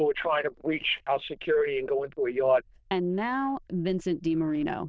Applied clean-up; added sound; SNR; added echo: neural diffusion model UNIVERSE++.